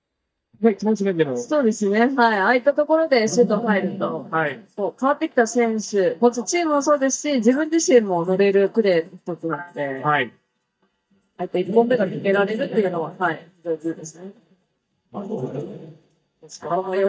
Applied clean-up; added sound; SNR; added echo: neural mask model DeepFilterNet 3.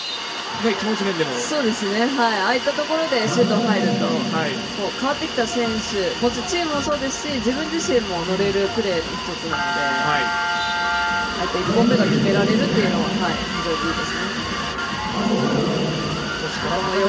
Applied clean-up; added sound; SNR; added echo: none; Hiss; 10 dB; reverberation time 0.1 s.